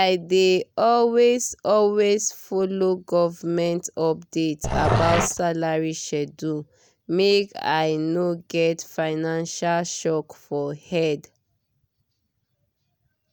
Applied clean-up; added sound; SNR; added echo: none; Growling; 1 dB; none.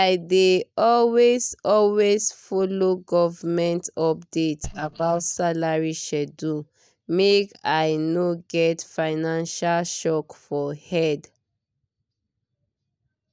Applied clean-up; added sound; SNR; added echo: neural mask model DeepFilterNet 3.